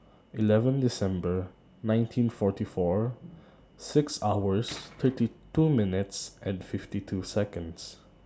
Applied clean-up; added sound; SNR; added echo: none; Tools; 19 dB; none.